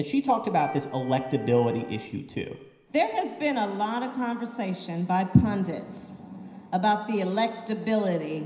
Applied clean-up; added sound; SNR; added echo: none; Wind instrument, woodwind instrument; 16 dB; reverberation time 0.9 s.